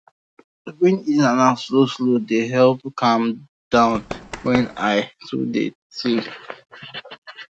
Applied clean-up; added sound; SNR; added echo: none; Run; 12 dB; none.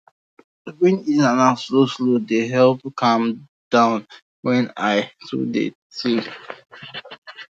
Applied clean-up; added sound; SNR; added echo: none; none; none; none.